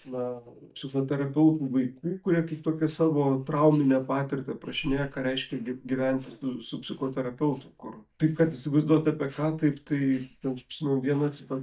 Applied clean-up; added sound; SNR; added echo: neural mask model DeepFilterNet 3.